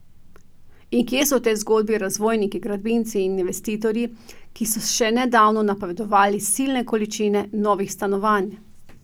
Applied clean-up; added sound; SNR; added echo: none; none; none; none.